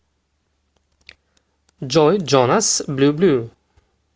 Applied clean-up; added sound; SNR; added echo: none; none; none; none.